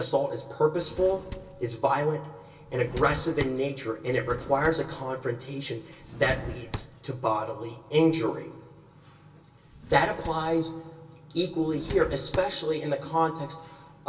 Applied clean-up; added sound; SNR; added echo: none; Drawer open or close; 13 dB; reverberation time 0.2 s.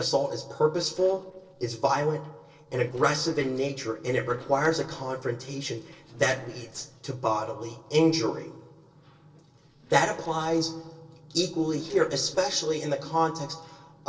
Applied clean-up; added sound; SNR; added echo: neural separator model SepFormer DNS4.